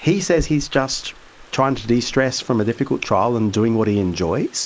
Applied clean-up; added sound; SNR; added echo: neural mask model Resemble Enhance denoiser.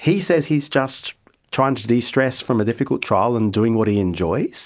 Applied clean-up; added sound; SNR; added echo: none; none; none; none.